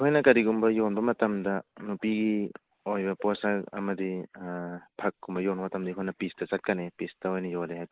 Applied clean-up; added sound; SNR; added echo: neural mask model Resemble Enhance denoiser.